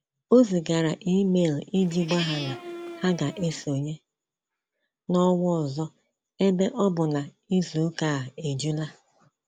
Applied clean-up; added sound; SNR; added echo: none; Livestock, farm animals, working animals; 11 dB; none.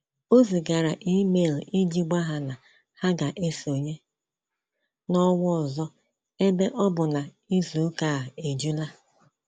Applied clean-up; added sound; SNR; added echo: none; none; none; none.